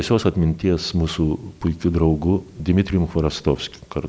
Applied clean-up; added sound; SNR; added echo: none; none; none; none.